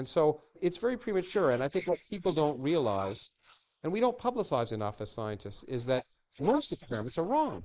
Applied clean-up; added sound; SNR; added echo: neural mask model Resemble Enhance denoiser.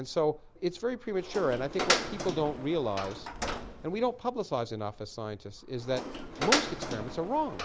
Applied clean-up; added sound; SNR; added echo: none; Door; 4 dB; none.